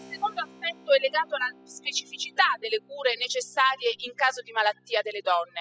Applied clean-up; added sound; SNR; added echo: classical method spectral subtraction.